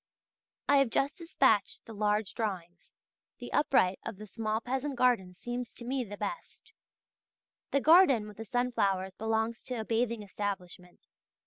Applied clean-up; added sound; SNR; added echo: none; none; none; none.